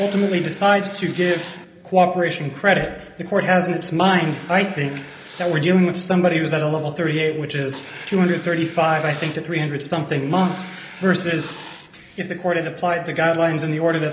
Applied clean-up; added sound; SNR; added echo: none; Writing; 19 dB; reverberation time 0.8 s.